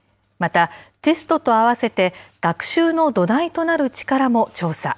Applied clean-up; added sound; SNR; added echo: none; none; none; none.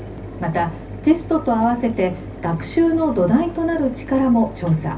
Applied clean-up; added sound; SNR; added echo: none; Mechanisms; 13 dB; reverberation time 0.4 s.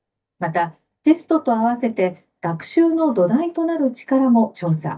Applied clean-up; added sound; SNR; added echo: neural mask model DeepFilterNet 3.